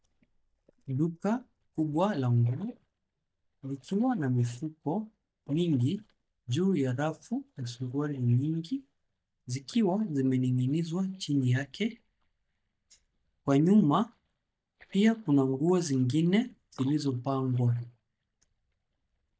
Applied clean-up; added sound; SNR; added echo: neural mask model DeepFilterNet 3.